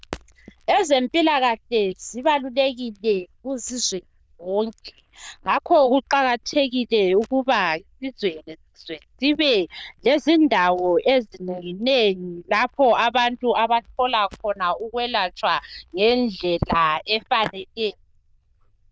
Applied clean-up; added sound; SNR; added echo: neural diffusion model UNIVERSE++.